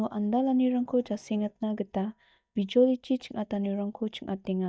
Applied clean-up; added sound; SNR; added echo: neural mask model DeepFilterNet 3.